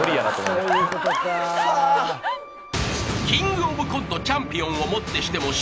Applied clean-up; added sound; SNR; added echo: none; Wind instrument, woodwind instrument; 19 dB; none.